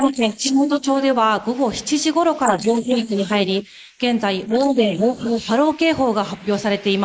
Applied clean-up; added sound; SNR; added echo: neural mask model Resemble Enhance denoiser.